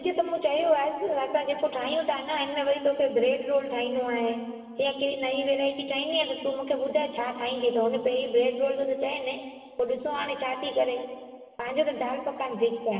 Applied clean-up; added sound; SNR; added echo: none; none; none; reverberation time 1.9 s.